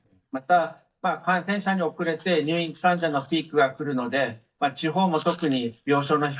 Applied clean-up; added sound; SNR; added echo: neural mask model DeepFilterNet 3.